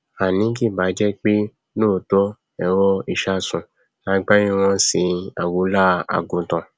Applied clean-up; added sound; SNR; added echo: none; none; none; none.